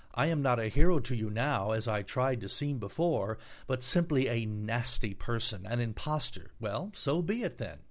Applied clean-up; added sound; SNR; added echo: none; none; none; none.